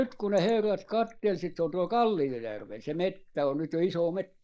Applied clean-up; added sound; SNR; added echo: neural mask model Resemble Enhance denoiser.